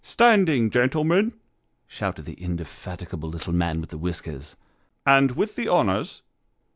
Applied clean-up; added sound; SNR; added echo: none; none; none; none.